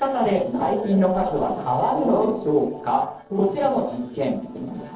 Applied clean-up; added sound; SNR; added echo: neural separator model SepFormer DNS4.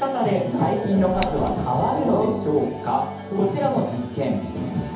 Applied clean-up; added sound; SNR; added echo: none; Scissors; 9 dB; reverberation time 0.8 s.